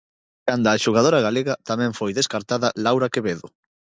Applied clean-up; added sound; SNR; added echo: none; none; none; none.